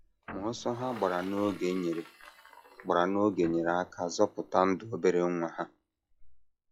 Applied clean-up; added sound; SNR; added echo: classical method log-MMSE.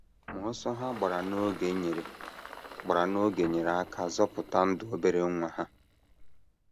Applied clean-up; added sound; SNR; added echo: none; Engine + Guitar; 16 dB; none.